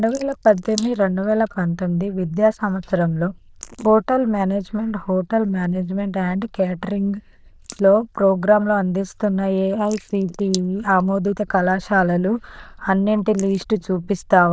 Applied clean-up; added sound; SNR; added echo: neural diffusion model UNIVERSE++.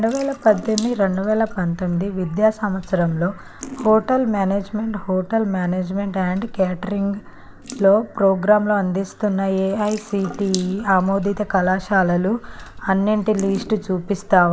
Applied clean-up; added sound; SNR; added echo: none; Drip / Sink (filling or washing) / Water tap, faucet; 17 dB; none.